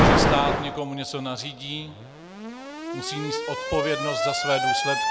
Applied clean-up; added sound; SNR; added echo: none; Alarm; -4 dB; none.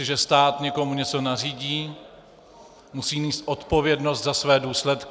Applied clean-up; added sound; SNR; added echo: none; none; none; none.